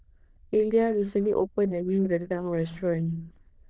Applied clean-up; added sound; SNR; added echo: neural diffusion model UNIVERSE++.